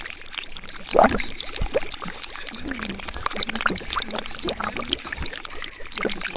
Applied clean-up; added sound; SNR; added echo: neural separator model SepFormer WHAMR!.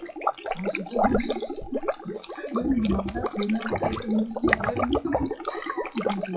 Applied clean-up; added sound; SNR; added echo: classical method WPE with log-MMSE.